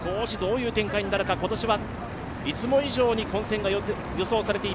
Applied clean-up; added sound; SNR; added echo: none; none; none; none.